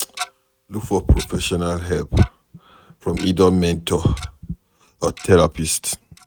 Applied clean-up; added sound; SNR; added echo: neural mask model RNNoise.